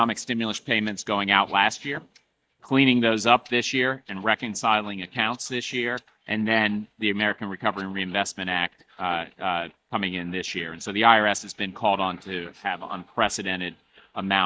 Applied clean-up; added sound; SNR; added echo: neural mask model DeepFilterNet 3.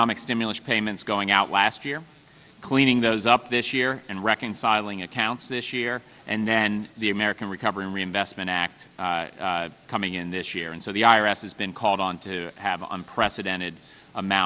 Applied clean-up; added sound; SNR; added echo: none; none; none; none.